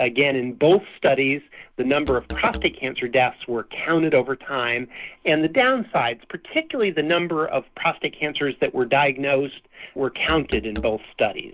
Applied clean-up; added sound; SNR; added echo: none; Musical instrument; 14 dB; none.